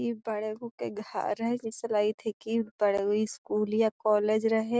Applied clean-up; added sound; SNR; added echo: none; none; none; none.